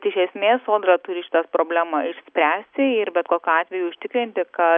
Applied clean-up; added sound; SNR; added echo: none; none; none; none.